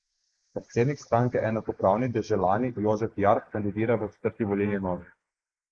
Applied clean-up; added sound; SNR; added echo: neural mask model Resemble Enhance denoiser.